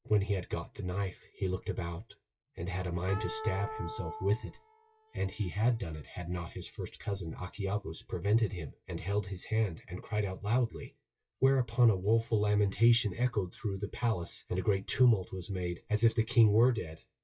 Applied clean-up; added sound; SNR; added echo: classical method WPE with log-MMSE.